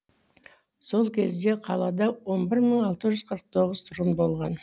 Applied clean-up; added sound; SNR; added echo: none; none; none; none.